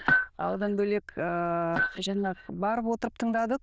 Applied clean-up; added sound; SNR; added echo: neural diffusion model UNIVERSE++.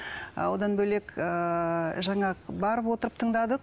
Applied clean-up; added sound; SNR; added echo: none; none; none; none.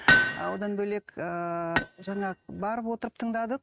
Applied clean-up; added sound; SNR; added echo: neural mask model RNNoise.